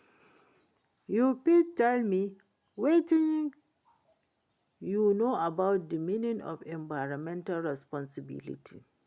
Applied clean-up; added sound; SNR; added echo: none; none; none; none.